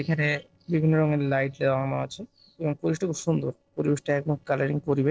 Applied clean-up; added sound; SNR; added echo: neural separator model SepFormer DNS4.